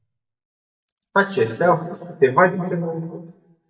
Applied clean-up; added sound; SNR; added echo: neural mask model DeepFilterNet 3.